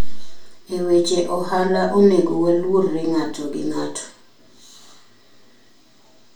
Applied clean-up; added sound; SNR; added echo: none; none; none; reverberation time 0.3 s.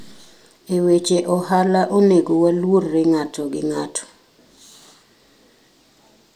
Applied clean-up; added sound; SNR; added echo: none; none; none; none.